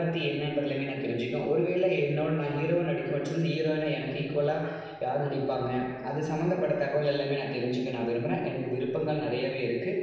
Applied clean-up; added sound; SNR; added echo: none; none; none; reverberation time 0.9 s.